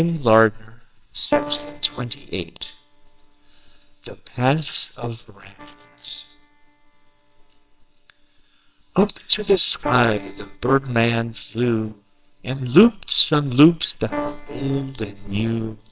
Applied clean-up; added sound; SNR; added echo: neural separator model SepFormer WHAMR!.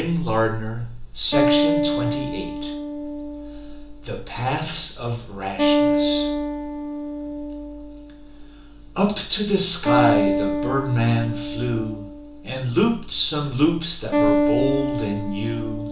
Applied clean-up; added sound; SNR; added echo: none; Acoustic guitar; 0 dB; reverberation time 0.8 s.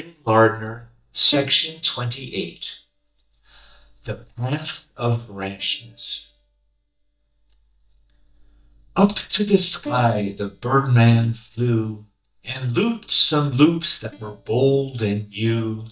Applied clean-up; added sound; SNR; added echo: neural mask model DeepFilterNet 3.